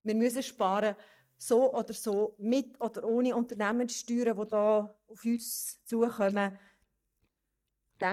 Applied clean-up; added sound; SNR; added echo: neural mask model DeepFilterNet 3.